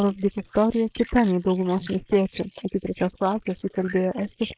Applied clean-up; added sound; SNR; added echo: neural mask model Resemble Enhance denoiser.